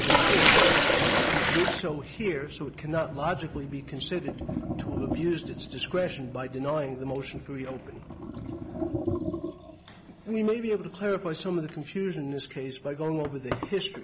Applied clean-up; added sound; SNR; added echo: none; Sink (filling or washing); -3 dB; none.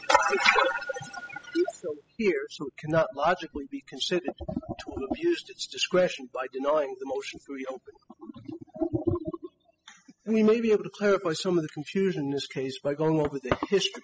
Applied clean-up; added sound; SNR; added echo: classical method spectral subtraction.